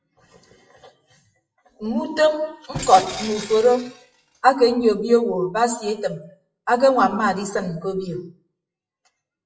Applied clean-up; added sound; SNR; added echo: classical method WPE with log-MMSE.